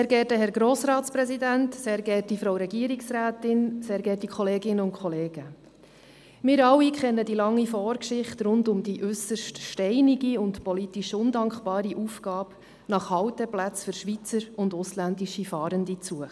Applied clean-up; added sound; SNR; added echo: none; none; none; none.